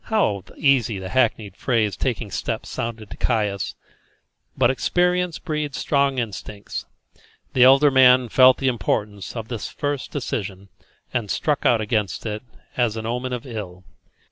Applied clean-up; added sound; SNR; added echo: none; none; none; none.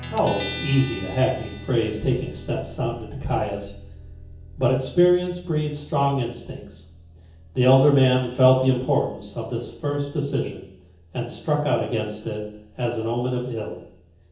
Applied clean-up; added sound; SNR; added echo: none; Guitar; 16 dB; reverberation time 0.7 s.